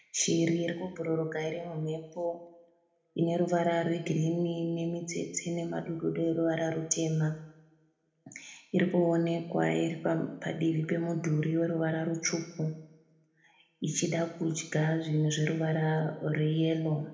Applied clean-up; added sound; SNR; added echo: none; none; none; reverberation time 0.7 s.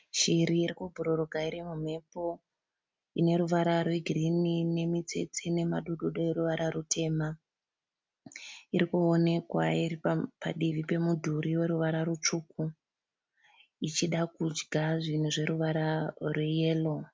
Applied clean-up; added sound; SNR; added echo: none; none; none; none.